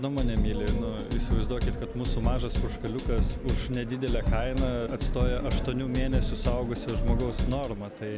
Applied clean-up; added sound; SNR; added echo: none; Drum kit; -3 dB; none.